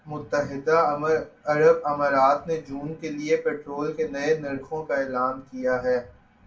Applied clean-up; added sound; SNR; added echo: none; none; none; reverberation time 0.3 s.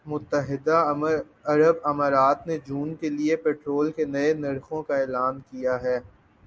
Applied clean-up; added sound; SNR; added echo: none; none; none; none.